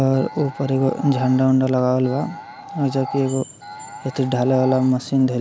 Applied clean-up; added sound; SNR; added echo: none; Animal; 14 dB; none.